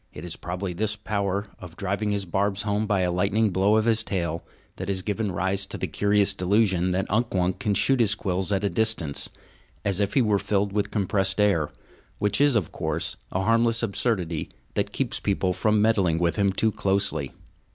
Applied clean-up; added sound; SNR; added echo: none; none; none; none.